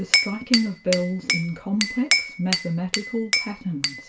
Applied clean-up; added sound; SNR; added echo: none; Glass / Bell; 0 dB; reverberation time 0.2 s.